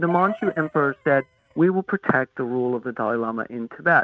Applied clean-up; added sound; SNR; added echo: neural mask model RNNoise.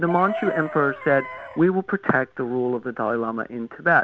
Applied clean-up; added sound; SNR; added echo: none; Chicken, rooster; 14 dB; none.